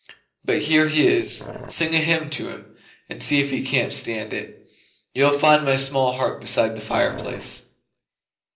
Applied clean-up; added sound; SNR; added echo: neural separator model SepFormer DNS4.